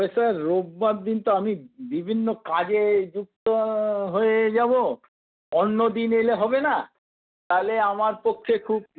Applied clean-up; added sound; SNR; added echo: none; none; none; none.